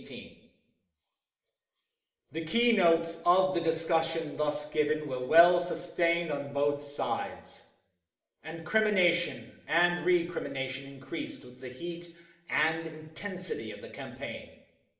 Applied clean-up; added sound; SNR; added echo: none; none; none; reverberation time 0.9 s.